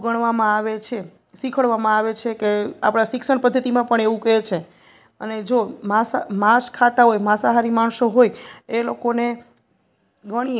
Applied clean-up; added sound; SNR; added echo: none; none; none; none.